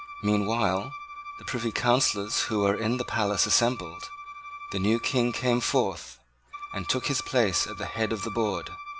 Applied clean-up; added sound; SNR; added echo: none; Bowed string instrument; 12 dB; none.